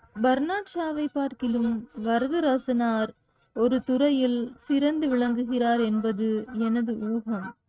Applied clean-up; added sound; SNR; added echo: neural mask model RNNoise.